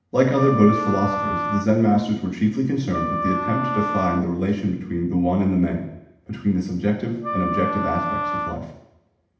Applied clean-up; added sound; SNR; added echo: none; Wind instrument, woodwind instrument; 4 dB; reverberation time 0.8 s.